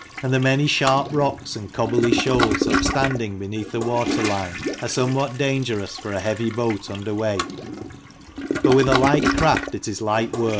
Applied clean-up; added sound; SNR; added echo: none; Toilet flush; 4 dB; none.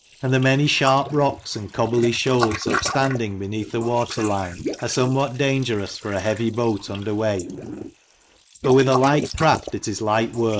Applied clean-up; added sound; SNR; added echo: neural mask model Resemble Enhance denoiser.